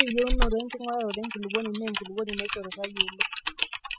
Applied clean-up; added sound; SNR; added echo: classical method spectral subtraction.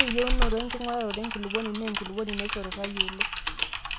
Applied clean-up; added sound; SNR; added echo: none; Typing; -3 dB; none.